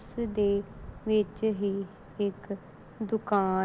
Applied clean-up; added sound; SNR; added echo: none; none; none; none.